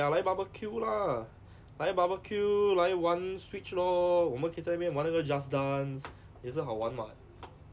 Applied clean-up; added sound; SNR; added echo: none; none; none; none.